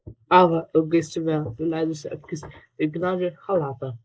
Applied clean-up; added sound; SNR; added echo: neural mask model Resemble Enhance denoiser.